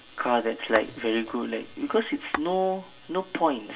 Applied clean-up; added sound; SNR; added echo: none; Tap / Glass; 12 dB; reverberation time 0.1 s.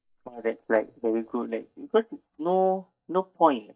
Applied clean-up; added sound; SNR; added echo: neural mask model DeepFilterNet 3.